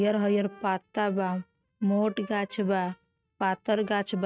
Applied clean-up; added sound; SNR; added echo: neural mask model RNNoise.